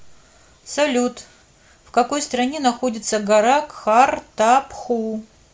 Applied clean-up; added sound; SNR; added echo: none; none; none; none.